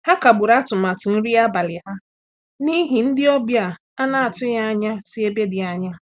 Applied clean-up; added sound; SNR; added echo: none; none; none; none.